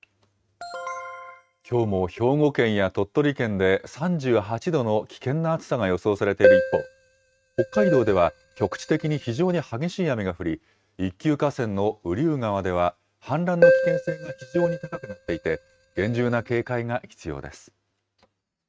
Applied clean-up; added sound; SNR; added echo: neural mask model RNNoise.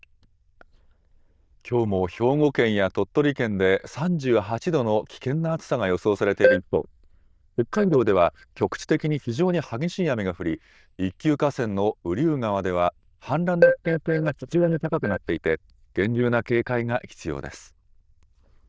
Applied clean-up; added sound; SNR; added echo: neural diffusion model UNIVERSE++.